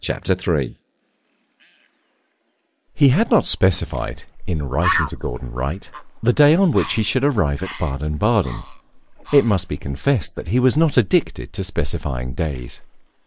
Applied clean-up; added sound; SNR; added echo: neural mask model Resemble Enhance denoiser.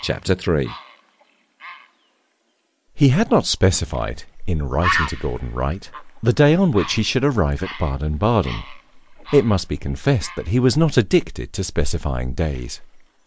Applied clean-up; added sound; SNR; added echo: none; Bird; 14 dB; none.